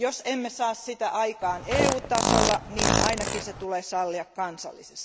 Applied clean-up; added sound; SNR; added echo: none; Fart; -3 dB; none.